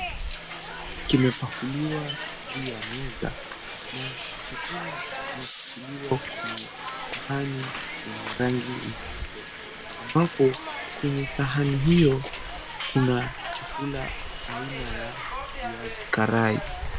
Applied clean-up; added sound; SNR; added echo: none; Hiss; 6 dB; none.